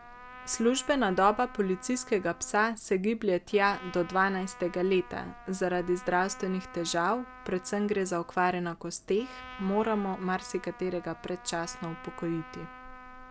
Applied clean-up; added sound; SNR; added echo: none; Trumpet; 18 dB; none.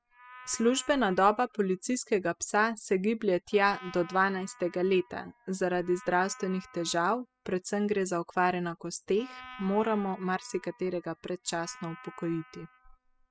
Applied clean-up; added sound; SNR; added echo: classical method spectral subtraction.